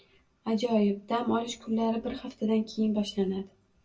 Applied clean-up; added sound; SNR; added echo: none; none; none; reverberation time 0.2 s.